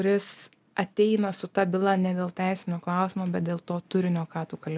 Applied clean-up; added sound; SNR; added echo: none; none; none; none.